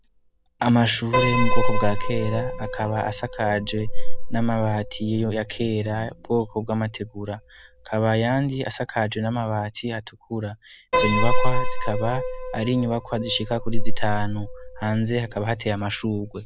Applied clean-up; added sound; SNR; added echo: none; Piano; -3 dB; none.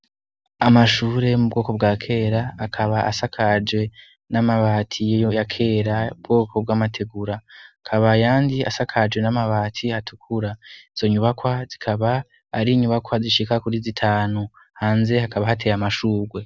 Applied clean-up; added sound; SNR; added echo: none; none; none; none.